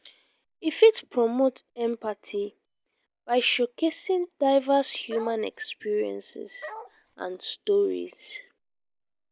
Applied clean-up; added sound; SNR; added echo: none; Bark; 14 dB; none.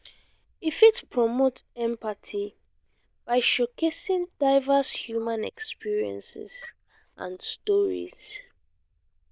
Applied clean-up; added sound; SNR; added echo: neural diffusion model UNIVERSE++.